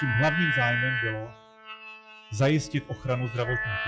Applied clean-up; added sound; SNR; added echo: classical method log-MMSE.